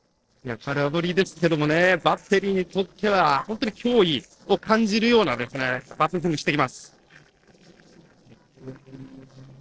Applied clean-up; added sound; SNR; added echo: neural separator model SepFormer DNS4.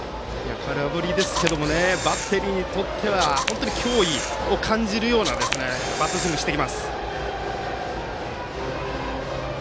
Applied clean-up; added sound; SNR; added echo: none; Camera; 5 dB; none.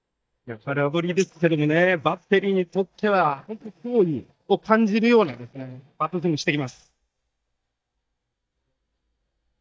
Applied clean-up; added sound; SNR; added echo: neural mask model DeepFilterNet 3.